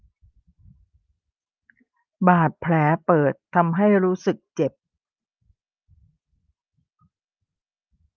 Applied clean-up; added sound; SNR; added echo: none; none; none; none.